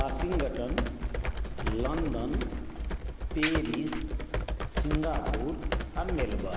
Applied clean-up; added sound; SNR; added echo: none; Computer keyboard; -2 dB; none.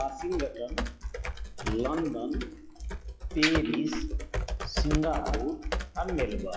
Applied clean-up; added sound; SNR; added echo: classical method log-MMSE.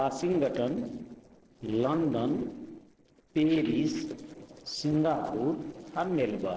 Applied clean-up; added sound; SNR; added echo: neural separator model SepFormer DNS4.